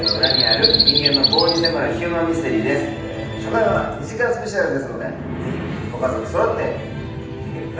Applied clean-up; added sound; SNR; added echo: none; Bird vocalization, bird call, bird song; 3 dB; reverberation time 0.9 s.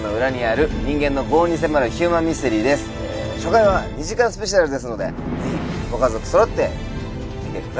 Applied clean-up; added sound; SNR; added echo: none; none; none; none.